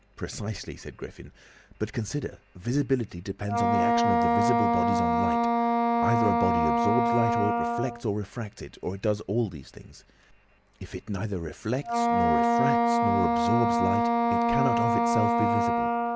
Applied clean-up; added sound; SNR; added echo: none; Wind instrument, woodwind instrument; -5 dB; none.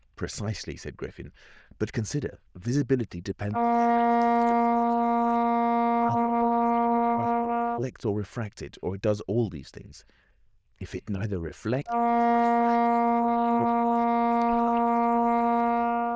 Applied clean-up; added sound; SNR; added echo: neural diffusion model UNIVERSE++.